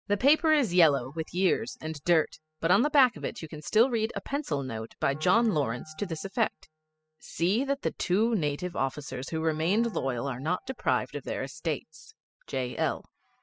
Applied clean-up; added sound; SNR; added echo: classical method spectral subtraction.